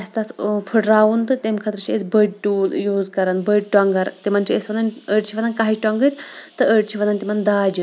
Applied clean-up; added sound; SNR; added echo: none; none; none; none.